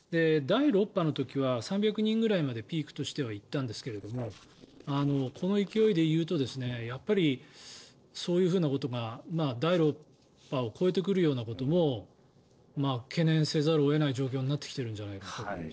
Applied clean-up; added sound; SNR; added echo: neural separator model SepFormer DNS4.